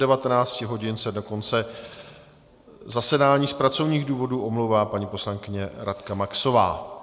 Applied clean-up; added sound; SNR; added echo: none; none; none; none.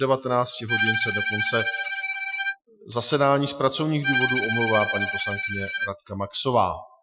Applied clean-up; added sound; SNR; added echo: classical method Wiener filter.